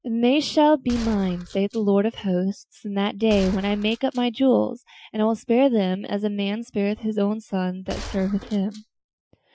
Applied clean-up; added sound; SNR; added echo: classical method Wiener filter.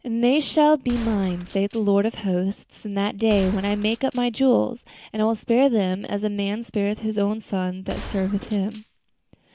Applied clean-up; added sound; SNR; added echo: none; Gunshot, gunfire; 16 dB; none.